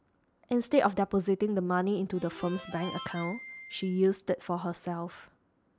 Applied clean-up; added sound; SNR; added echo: none; Harmonica; 14 dB; none.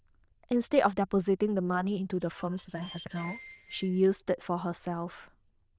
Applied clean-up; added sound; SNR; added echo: neural diffusion model UNIVERSE++.